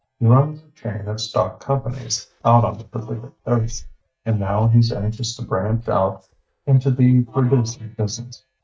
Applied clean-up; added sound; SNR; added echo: neural mask model DeepFilterNet 3.